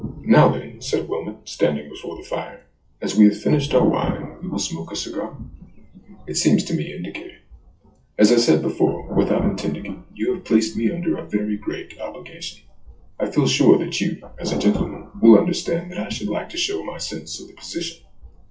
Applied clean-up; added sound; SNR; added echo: classical method WPE with log-MMSE.